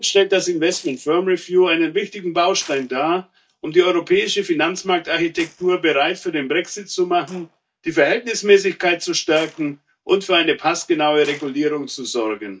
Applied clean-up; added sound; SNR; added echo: neural mask model DeepFilterNet 3.